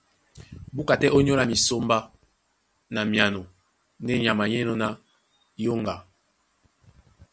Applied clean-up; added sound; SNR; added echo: none; none; none; none.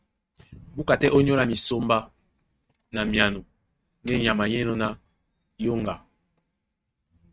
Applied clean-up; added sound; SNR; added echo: neural mask model RNNoise.